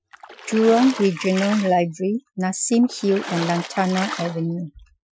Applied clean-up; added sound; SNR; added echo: classical method Wiener filter.